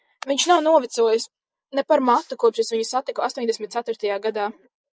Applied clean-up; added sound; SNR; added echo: neural mask model Resemble Enhance denoiser.